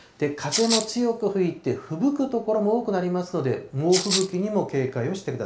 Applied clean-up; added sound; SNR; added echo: none; Rattle (instrument); 3 dB; reverberation time 0.4 s.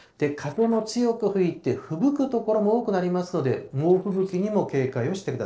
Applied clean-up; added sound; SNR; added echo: neural separator model SepFormer DNS4.